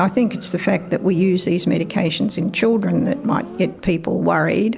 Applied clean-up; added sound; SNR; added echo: none; Motorcycle; 17 dB; none.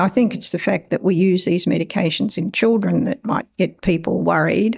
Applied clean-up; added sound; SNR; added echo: neural mask model DeepFilterNet 3.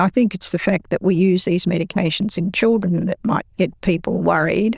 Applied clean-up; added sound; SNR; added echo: neural diffusion model UNIVERSE++.